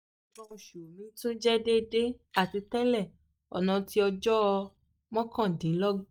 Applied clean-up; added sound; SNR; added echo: neural mask model DeepFilterNet 3.